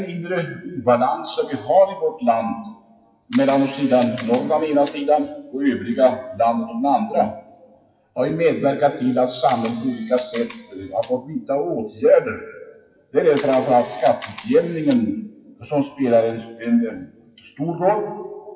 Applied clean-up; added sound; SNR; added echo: classical method WPE with log-MMSE.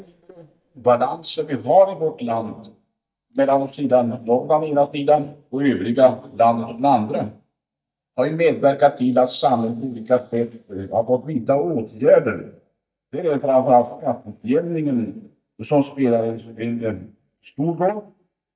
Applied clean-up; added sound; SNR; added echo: neural mask model DeepFilterNet 3.